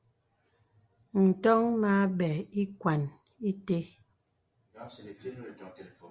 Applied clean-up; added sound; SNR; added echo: none; none; none; none.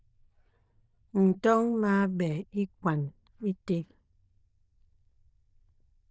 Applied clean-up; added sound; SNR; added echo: neural diffusion model UNIVERSE++.